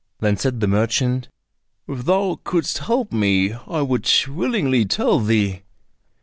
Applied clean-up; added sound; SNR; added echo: none; none; none; none.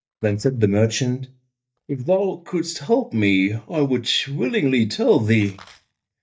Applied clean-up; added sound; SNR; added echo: neural mask model DeepFilterNet 3.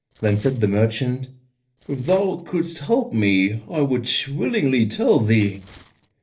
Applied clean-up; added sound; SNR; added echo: neural separator model SepFormer DNS4.